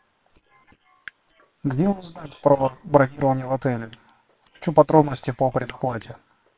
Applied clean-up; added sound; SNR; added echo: neural separator model SepFormer WHAM!.